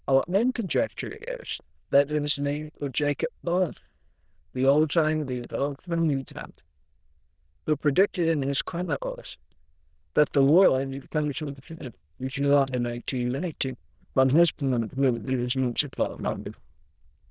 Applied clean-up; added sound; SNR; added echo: neural diffusion model UNIVERSE++.